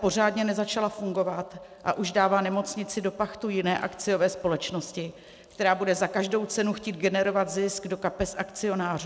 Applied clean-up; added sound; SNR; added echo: none; none; none; none.